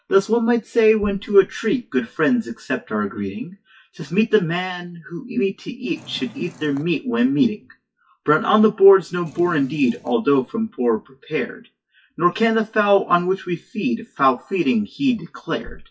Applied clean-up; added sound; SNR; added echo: classical method WPE with log-MMSE.